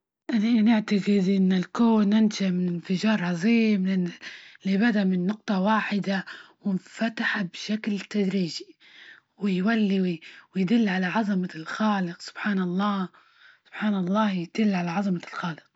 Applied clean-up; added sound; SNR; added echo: none; none; none; none.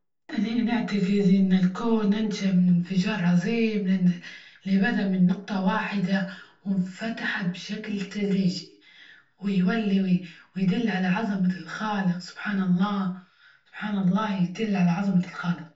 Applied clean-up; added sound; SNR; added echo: none; none; none; reverberation time 0.3 s.